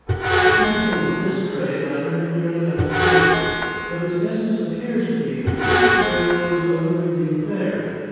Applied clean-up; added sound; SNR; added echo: none; Screech; 0 dB; reverberation time 2.2 s.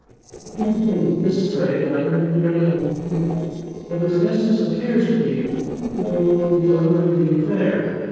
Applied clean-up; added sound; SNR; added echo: neural separator model SepFormer DNS4.